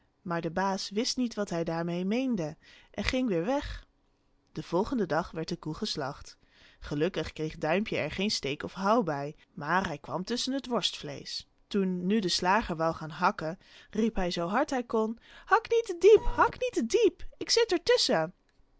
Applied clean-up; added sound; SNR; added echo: none; Printer; 10 dB; none.